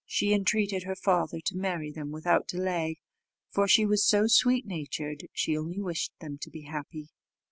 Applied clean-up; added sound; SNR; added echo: none; none; none; none.